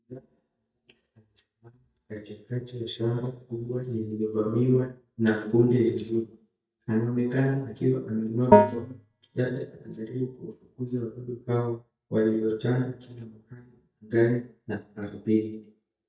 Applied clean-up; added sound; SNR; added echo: neural mask model DeepFilterNet 3.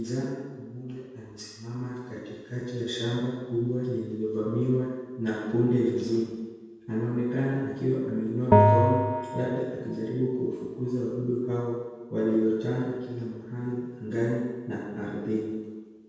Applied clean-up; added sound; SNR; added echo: none; Bell; -5 dB; reverberation time 1.2 s.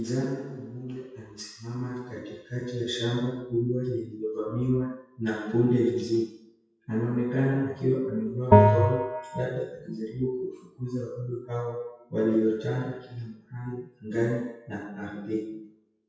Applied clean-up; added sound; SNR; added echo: classical method WPE with log-MMSE.